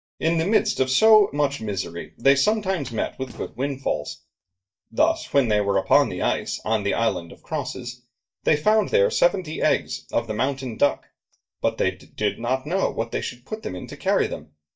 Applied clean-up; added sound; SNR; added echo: neural mask model DeepFilterNet 3.